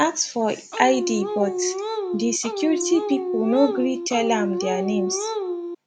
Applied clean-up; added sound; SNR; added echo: none; Dog; 3 dB; none.